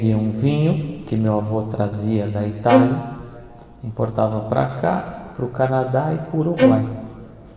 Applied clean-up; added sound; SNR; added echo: none; Bowed string instrument; -2 dB; reverberation time 2.5 s.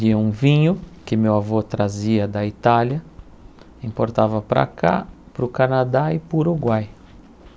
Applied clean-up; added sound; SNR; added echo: none; none; none; none.